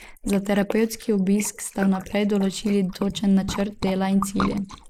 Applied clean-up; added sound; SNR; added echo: neural mask model Resemble Enhance denoiser.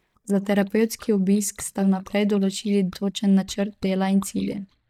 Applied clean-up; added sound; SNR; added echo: neural mask model DeepFilterNet 3.